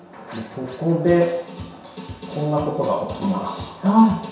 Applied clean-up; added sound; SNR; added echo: none; none; none; reverberation time 0.7 s.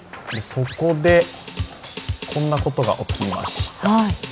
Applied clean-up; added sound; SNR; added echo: none; none; none; none.